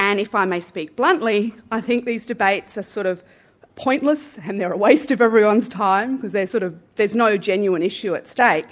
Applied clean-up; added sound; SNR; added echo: none; none; none; none.